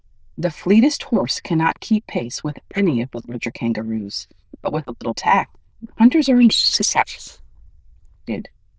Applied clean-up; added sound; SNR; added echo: neural diffusion model UNIVERSE++.